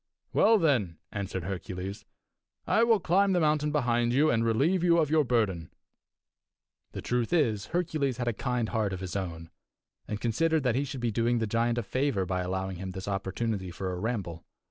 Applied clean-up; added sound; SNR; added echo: none; none; none; none.